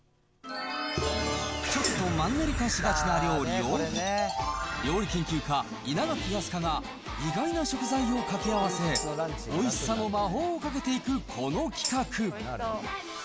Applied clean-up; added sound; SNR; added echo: none; Tambourine + Wind instrument, woodwind instrument; 11 dB; none.